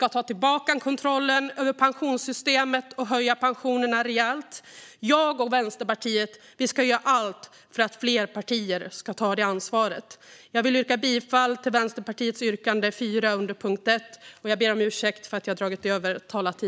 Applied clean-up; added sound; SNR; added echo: none; none; none; none.